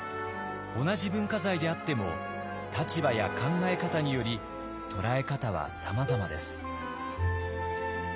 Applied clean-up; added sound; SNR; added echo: none; Cowbell; 12 dB; none.